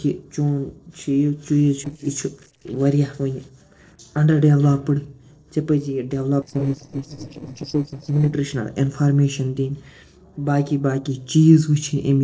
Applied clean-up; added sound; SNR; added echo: neural separator model SepFormer DNS4.